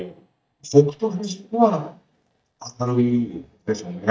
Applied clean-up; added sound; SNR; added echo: neural mask model DeepFilterNet 3.